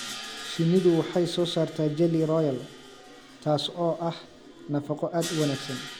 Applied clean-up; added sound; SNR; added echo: none; Crash cymbal; 15 dB; none.